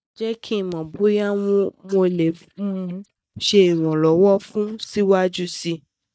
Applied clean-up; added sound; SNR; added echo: neural mask model DeepFilterNet 3.